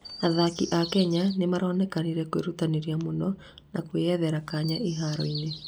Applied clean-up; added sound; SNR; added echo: none; Chirp, tweet; 16 dB; none.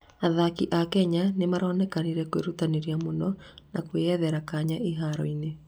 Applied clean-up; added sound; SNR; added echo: none; none; none; none.